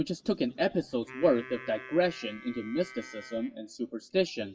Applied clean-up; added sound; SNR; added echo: classical method WPE with log-MMSE.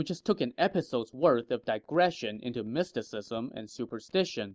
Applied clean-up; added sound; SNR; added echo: none; none; none; none.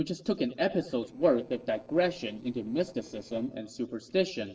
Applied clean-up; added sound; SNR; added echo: neural separator model SepFormer DNS4.